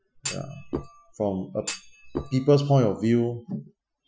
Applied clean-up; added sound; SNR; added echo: classical method Wiener filter.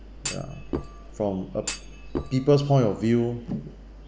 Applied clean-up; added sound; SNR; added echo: none; Thump, thud; 10 dB; none.